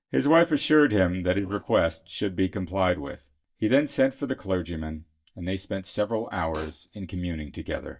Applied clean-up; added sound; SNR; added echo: neural mask model DeepFilterNet 3.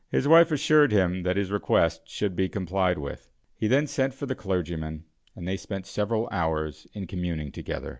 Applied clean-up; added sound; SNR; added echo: none; none; none; none.